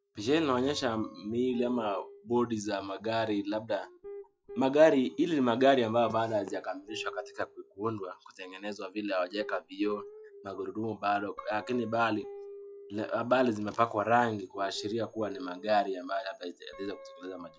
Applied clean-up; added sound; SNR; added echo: classical method log-MMSE.